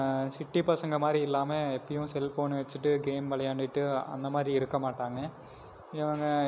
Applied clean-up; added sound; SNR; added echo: none; none; none; none.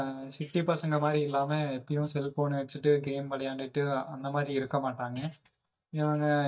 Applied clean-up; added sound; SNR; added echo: neural mask model DeepFilterNet 3.